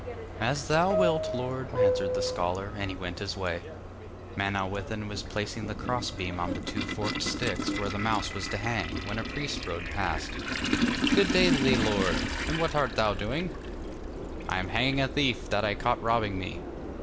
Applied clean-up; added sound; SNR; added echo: none; Subway, metro, underground + Toilet flush; 1 dB; none.